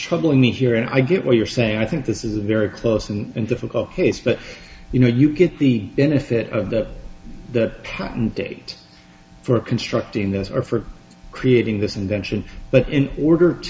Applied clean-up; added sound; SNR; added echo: none; none; none; none.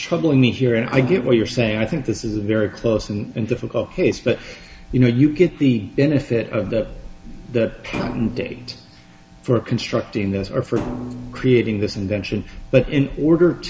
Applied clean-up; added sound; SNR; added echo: none; Thump, thud; 12 dB; none.